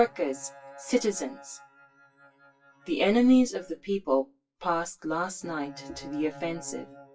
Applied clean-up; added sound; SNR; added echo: classical method WPE with log-MMSE.